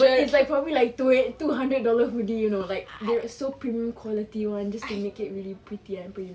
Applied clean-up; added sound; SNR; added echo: none; none; none; none.